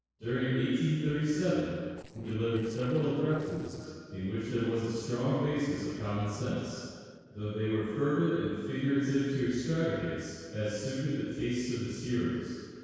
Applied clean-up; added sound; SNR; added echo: neural separator model SepFormer DNS4.